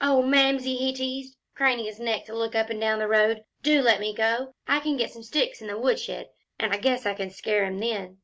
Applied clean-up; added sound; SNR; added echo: none; none; none; none.